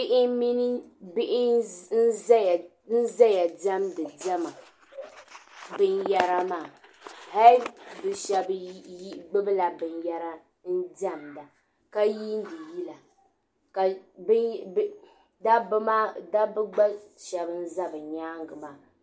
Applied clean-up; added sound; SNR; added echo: none; none; none; none.